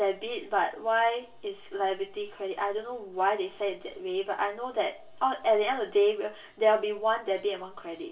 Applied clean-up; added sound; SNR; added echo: none; none; none; reverberation time 0.2 s.